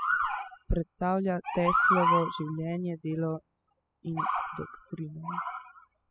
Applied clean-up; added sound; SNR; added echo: classical method spectral subtraction.